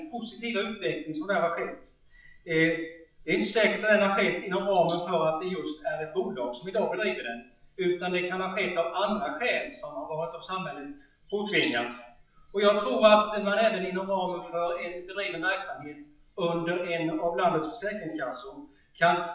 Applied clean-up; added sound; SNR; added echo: classical method WPE with log-MMSE.